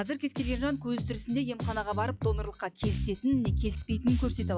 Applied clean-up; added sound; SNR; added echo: classical method log-MMSE.